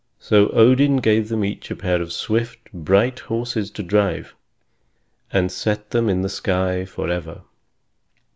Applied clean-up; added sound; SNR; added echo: none; none; none; none.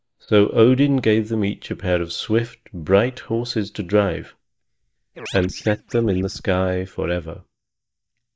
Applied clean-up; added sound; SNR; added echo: neural mask model DeepFilterNet 3.